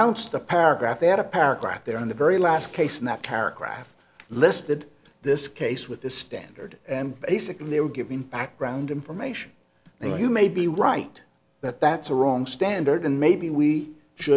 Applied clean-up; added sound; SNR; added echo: none; none; none; none.